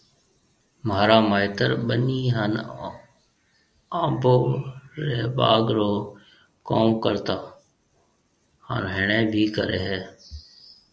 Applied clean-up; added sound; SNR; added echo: none; none; none; none.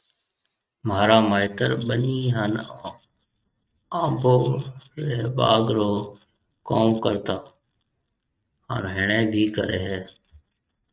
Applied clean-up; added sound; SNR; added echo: neural mask model RNNoise.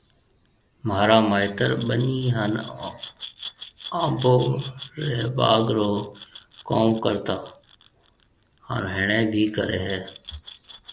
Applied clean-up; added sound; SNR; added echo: none; Glass; 15 dB; none.